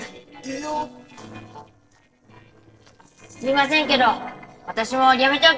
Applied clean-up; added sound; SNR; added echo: neural separator model SepFormer DNS4.